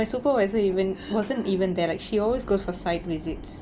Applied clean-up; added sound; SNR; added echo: none; Cough + Thunder / Rain; 17 dB; none.